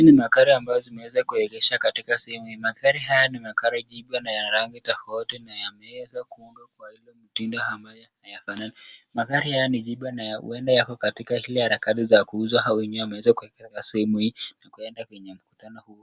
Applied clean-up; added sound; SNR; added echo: none; none; none; none.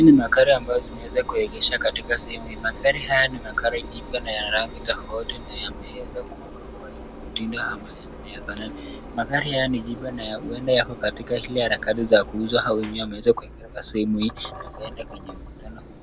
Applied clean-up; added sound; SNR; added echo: none; Engine; 13 dB; none.